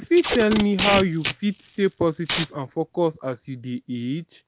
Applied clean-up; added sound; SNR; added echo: none; Packing tape, duct tape; 6 dB; none.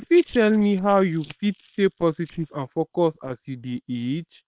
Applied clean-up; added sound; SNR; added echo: neural separator model SepFormer WHAM!.